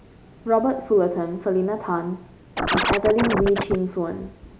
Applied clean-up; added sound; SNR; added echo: none; Scratching (performance technique); 0 dB; none.